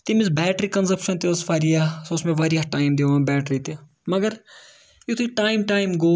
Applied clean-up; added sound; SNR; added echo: none; none; none; none.